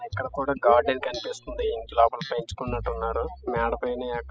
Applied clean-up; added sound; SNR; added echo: classical method spectral subtraction.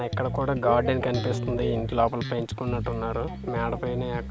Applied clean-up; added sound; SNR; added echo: none; Bass guitar; 6 dB; none.